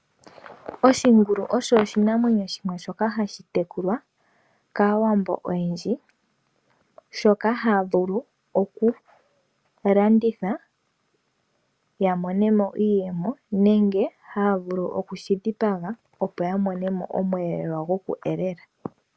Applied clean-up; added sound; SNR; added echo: none; none; none; none.